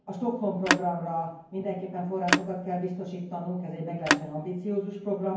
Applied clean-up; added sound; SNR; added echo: none; Telephone; 0 dB; reverberation time 0.9 s.